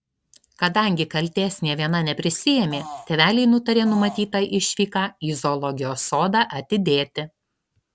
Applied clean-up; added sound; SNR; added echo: none; Fart; 16 dB; none.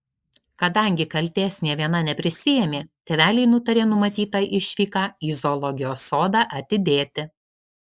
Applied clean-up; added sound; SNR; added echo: neural mask model Resemble Enhance denoiser.